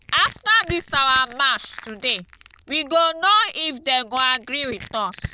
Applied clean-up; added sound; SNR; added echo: none; Crushing; 18 dB; none.